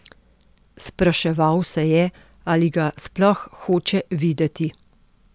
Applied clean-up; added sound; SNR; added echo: none; none; none; none.